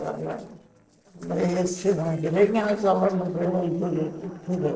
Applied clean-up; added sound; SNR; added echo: neural separator model SepFormer DNS4.